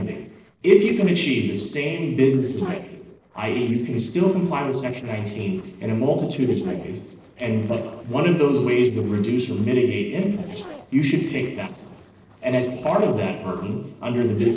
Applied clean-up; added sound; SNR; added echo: neural separator model SepFormer DNS4.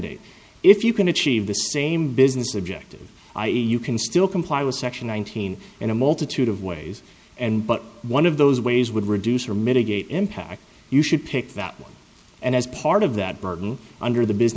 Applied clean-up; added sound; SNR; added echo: none; none; none; none.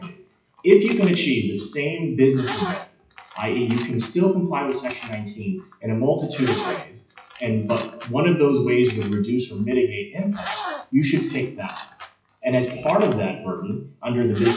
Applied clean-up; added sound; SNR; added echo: classical method WPE with log-MMSE.